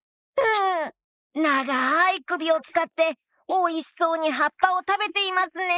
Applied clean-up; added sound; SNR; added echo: neural mask model Resemble Enhance denoiser.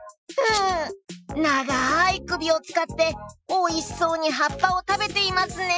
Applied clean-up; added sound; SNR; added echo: classical method Wiener filter.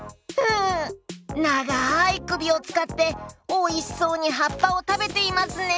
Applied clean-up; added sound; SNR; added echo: none; none; none; none.